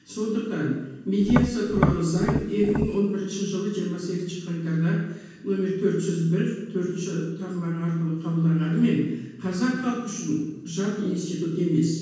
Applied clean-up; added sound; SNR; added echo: none; Tap; 1 dB; reverberation time 1.2 s.